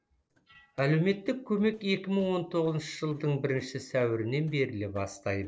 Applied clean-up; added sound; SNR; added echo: neural separator model SepFormer DNS4.